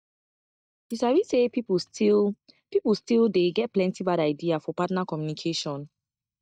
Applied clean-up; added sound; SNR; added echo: neural mask model DeepFilterNet 3.